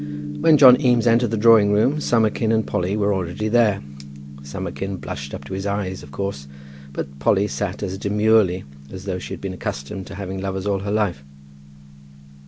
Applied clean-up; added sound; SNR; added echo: none; Gong; 13 dB; none.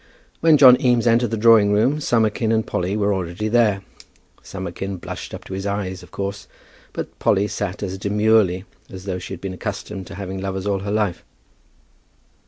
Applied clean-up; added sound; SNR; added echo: none; none; none; none.